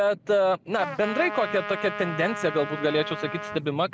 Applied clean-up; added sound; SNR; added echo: none; Trumpet; 9 dB; none.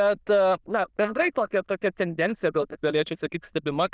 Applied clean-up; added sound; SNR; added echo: neural diffusion model UNIVERSE++.